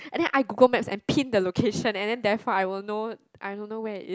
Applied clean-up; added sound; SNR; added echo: none; none; none; none.